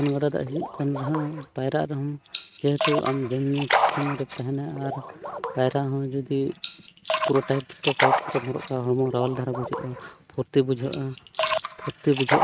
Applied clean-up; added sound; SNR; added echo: neural mask model RNNoise.